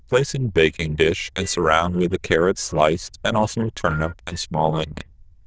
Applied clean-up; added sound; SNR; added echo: neural diffusion model UNIVERSE++.